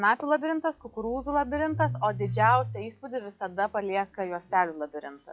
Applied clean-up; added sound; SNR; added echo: classical method log-MMSE.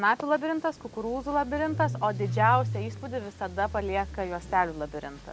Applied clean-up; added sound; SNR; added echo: none; Engine starting / Car; 8 dB; none.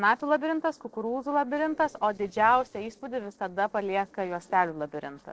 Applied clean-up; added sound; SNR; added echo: neural separator model SepFormer DNS4.